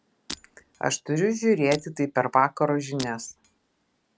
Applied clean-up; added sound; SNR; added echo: none; Shatter; 18 dB; none.